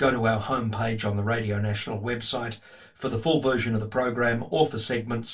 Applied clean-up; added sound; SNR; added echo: none; none; none; reverberation time 0.2 s.